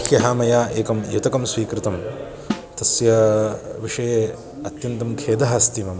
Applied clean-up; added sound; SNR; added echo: none; Snare drum; 15 dB; none.